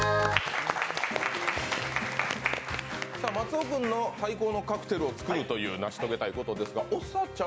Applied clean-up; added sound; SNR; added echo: none; none; none; none.